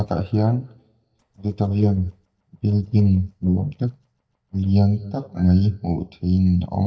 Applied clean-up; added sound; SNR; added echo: neural mask model DeepFilterNet 3.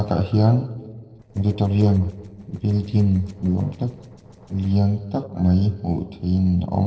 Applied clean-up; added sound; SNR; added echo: neural separator model SepFormer DNS4.